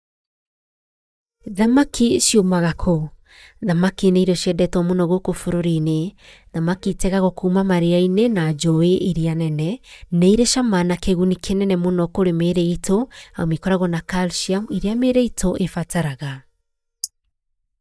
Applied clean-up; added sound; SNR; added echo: neural mask model DeepFilterNet 3.